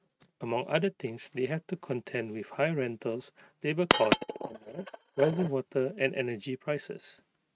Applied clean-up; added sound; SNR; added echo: neural mask model RNNoise.